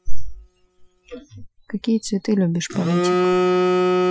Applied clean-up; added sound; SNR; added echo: classical method Wiener filter.